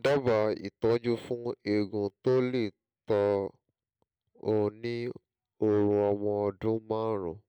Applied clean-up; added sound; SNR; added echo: none; none; none; none.